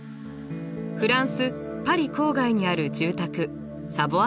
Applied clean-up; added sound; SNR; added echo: none; none; none; none.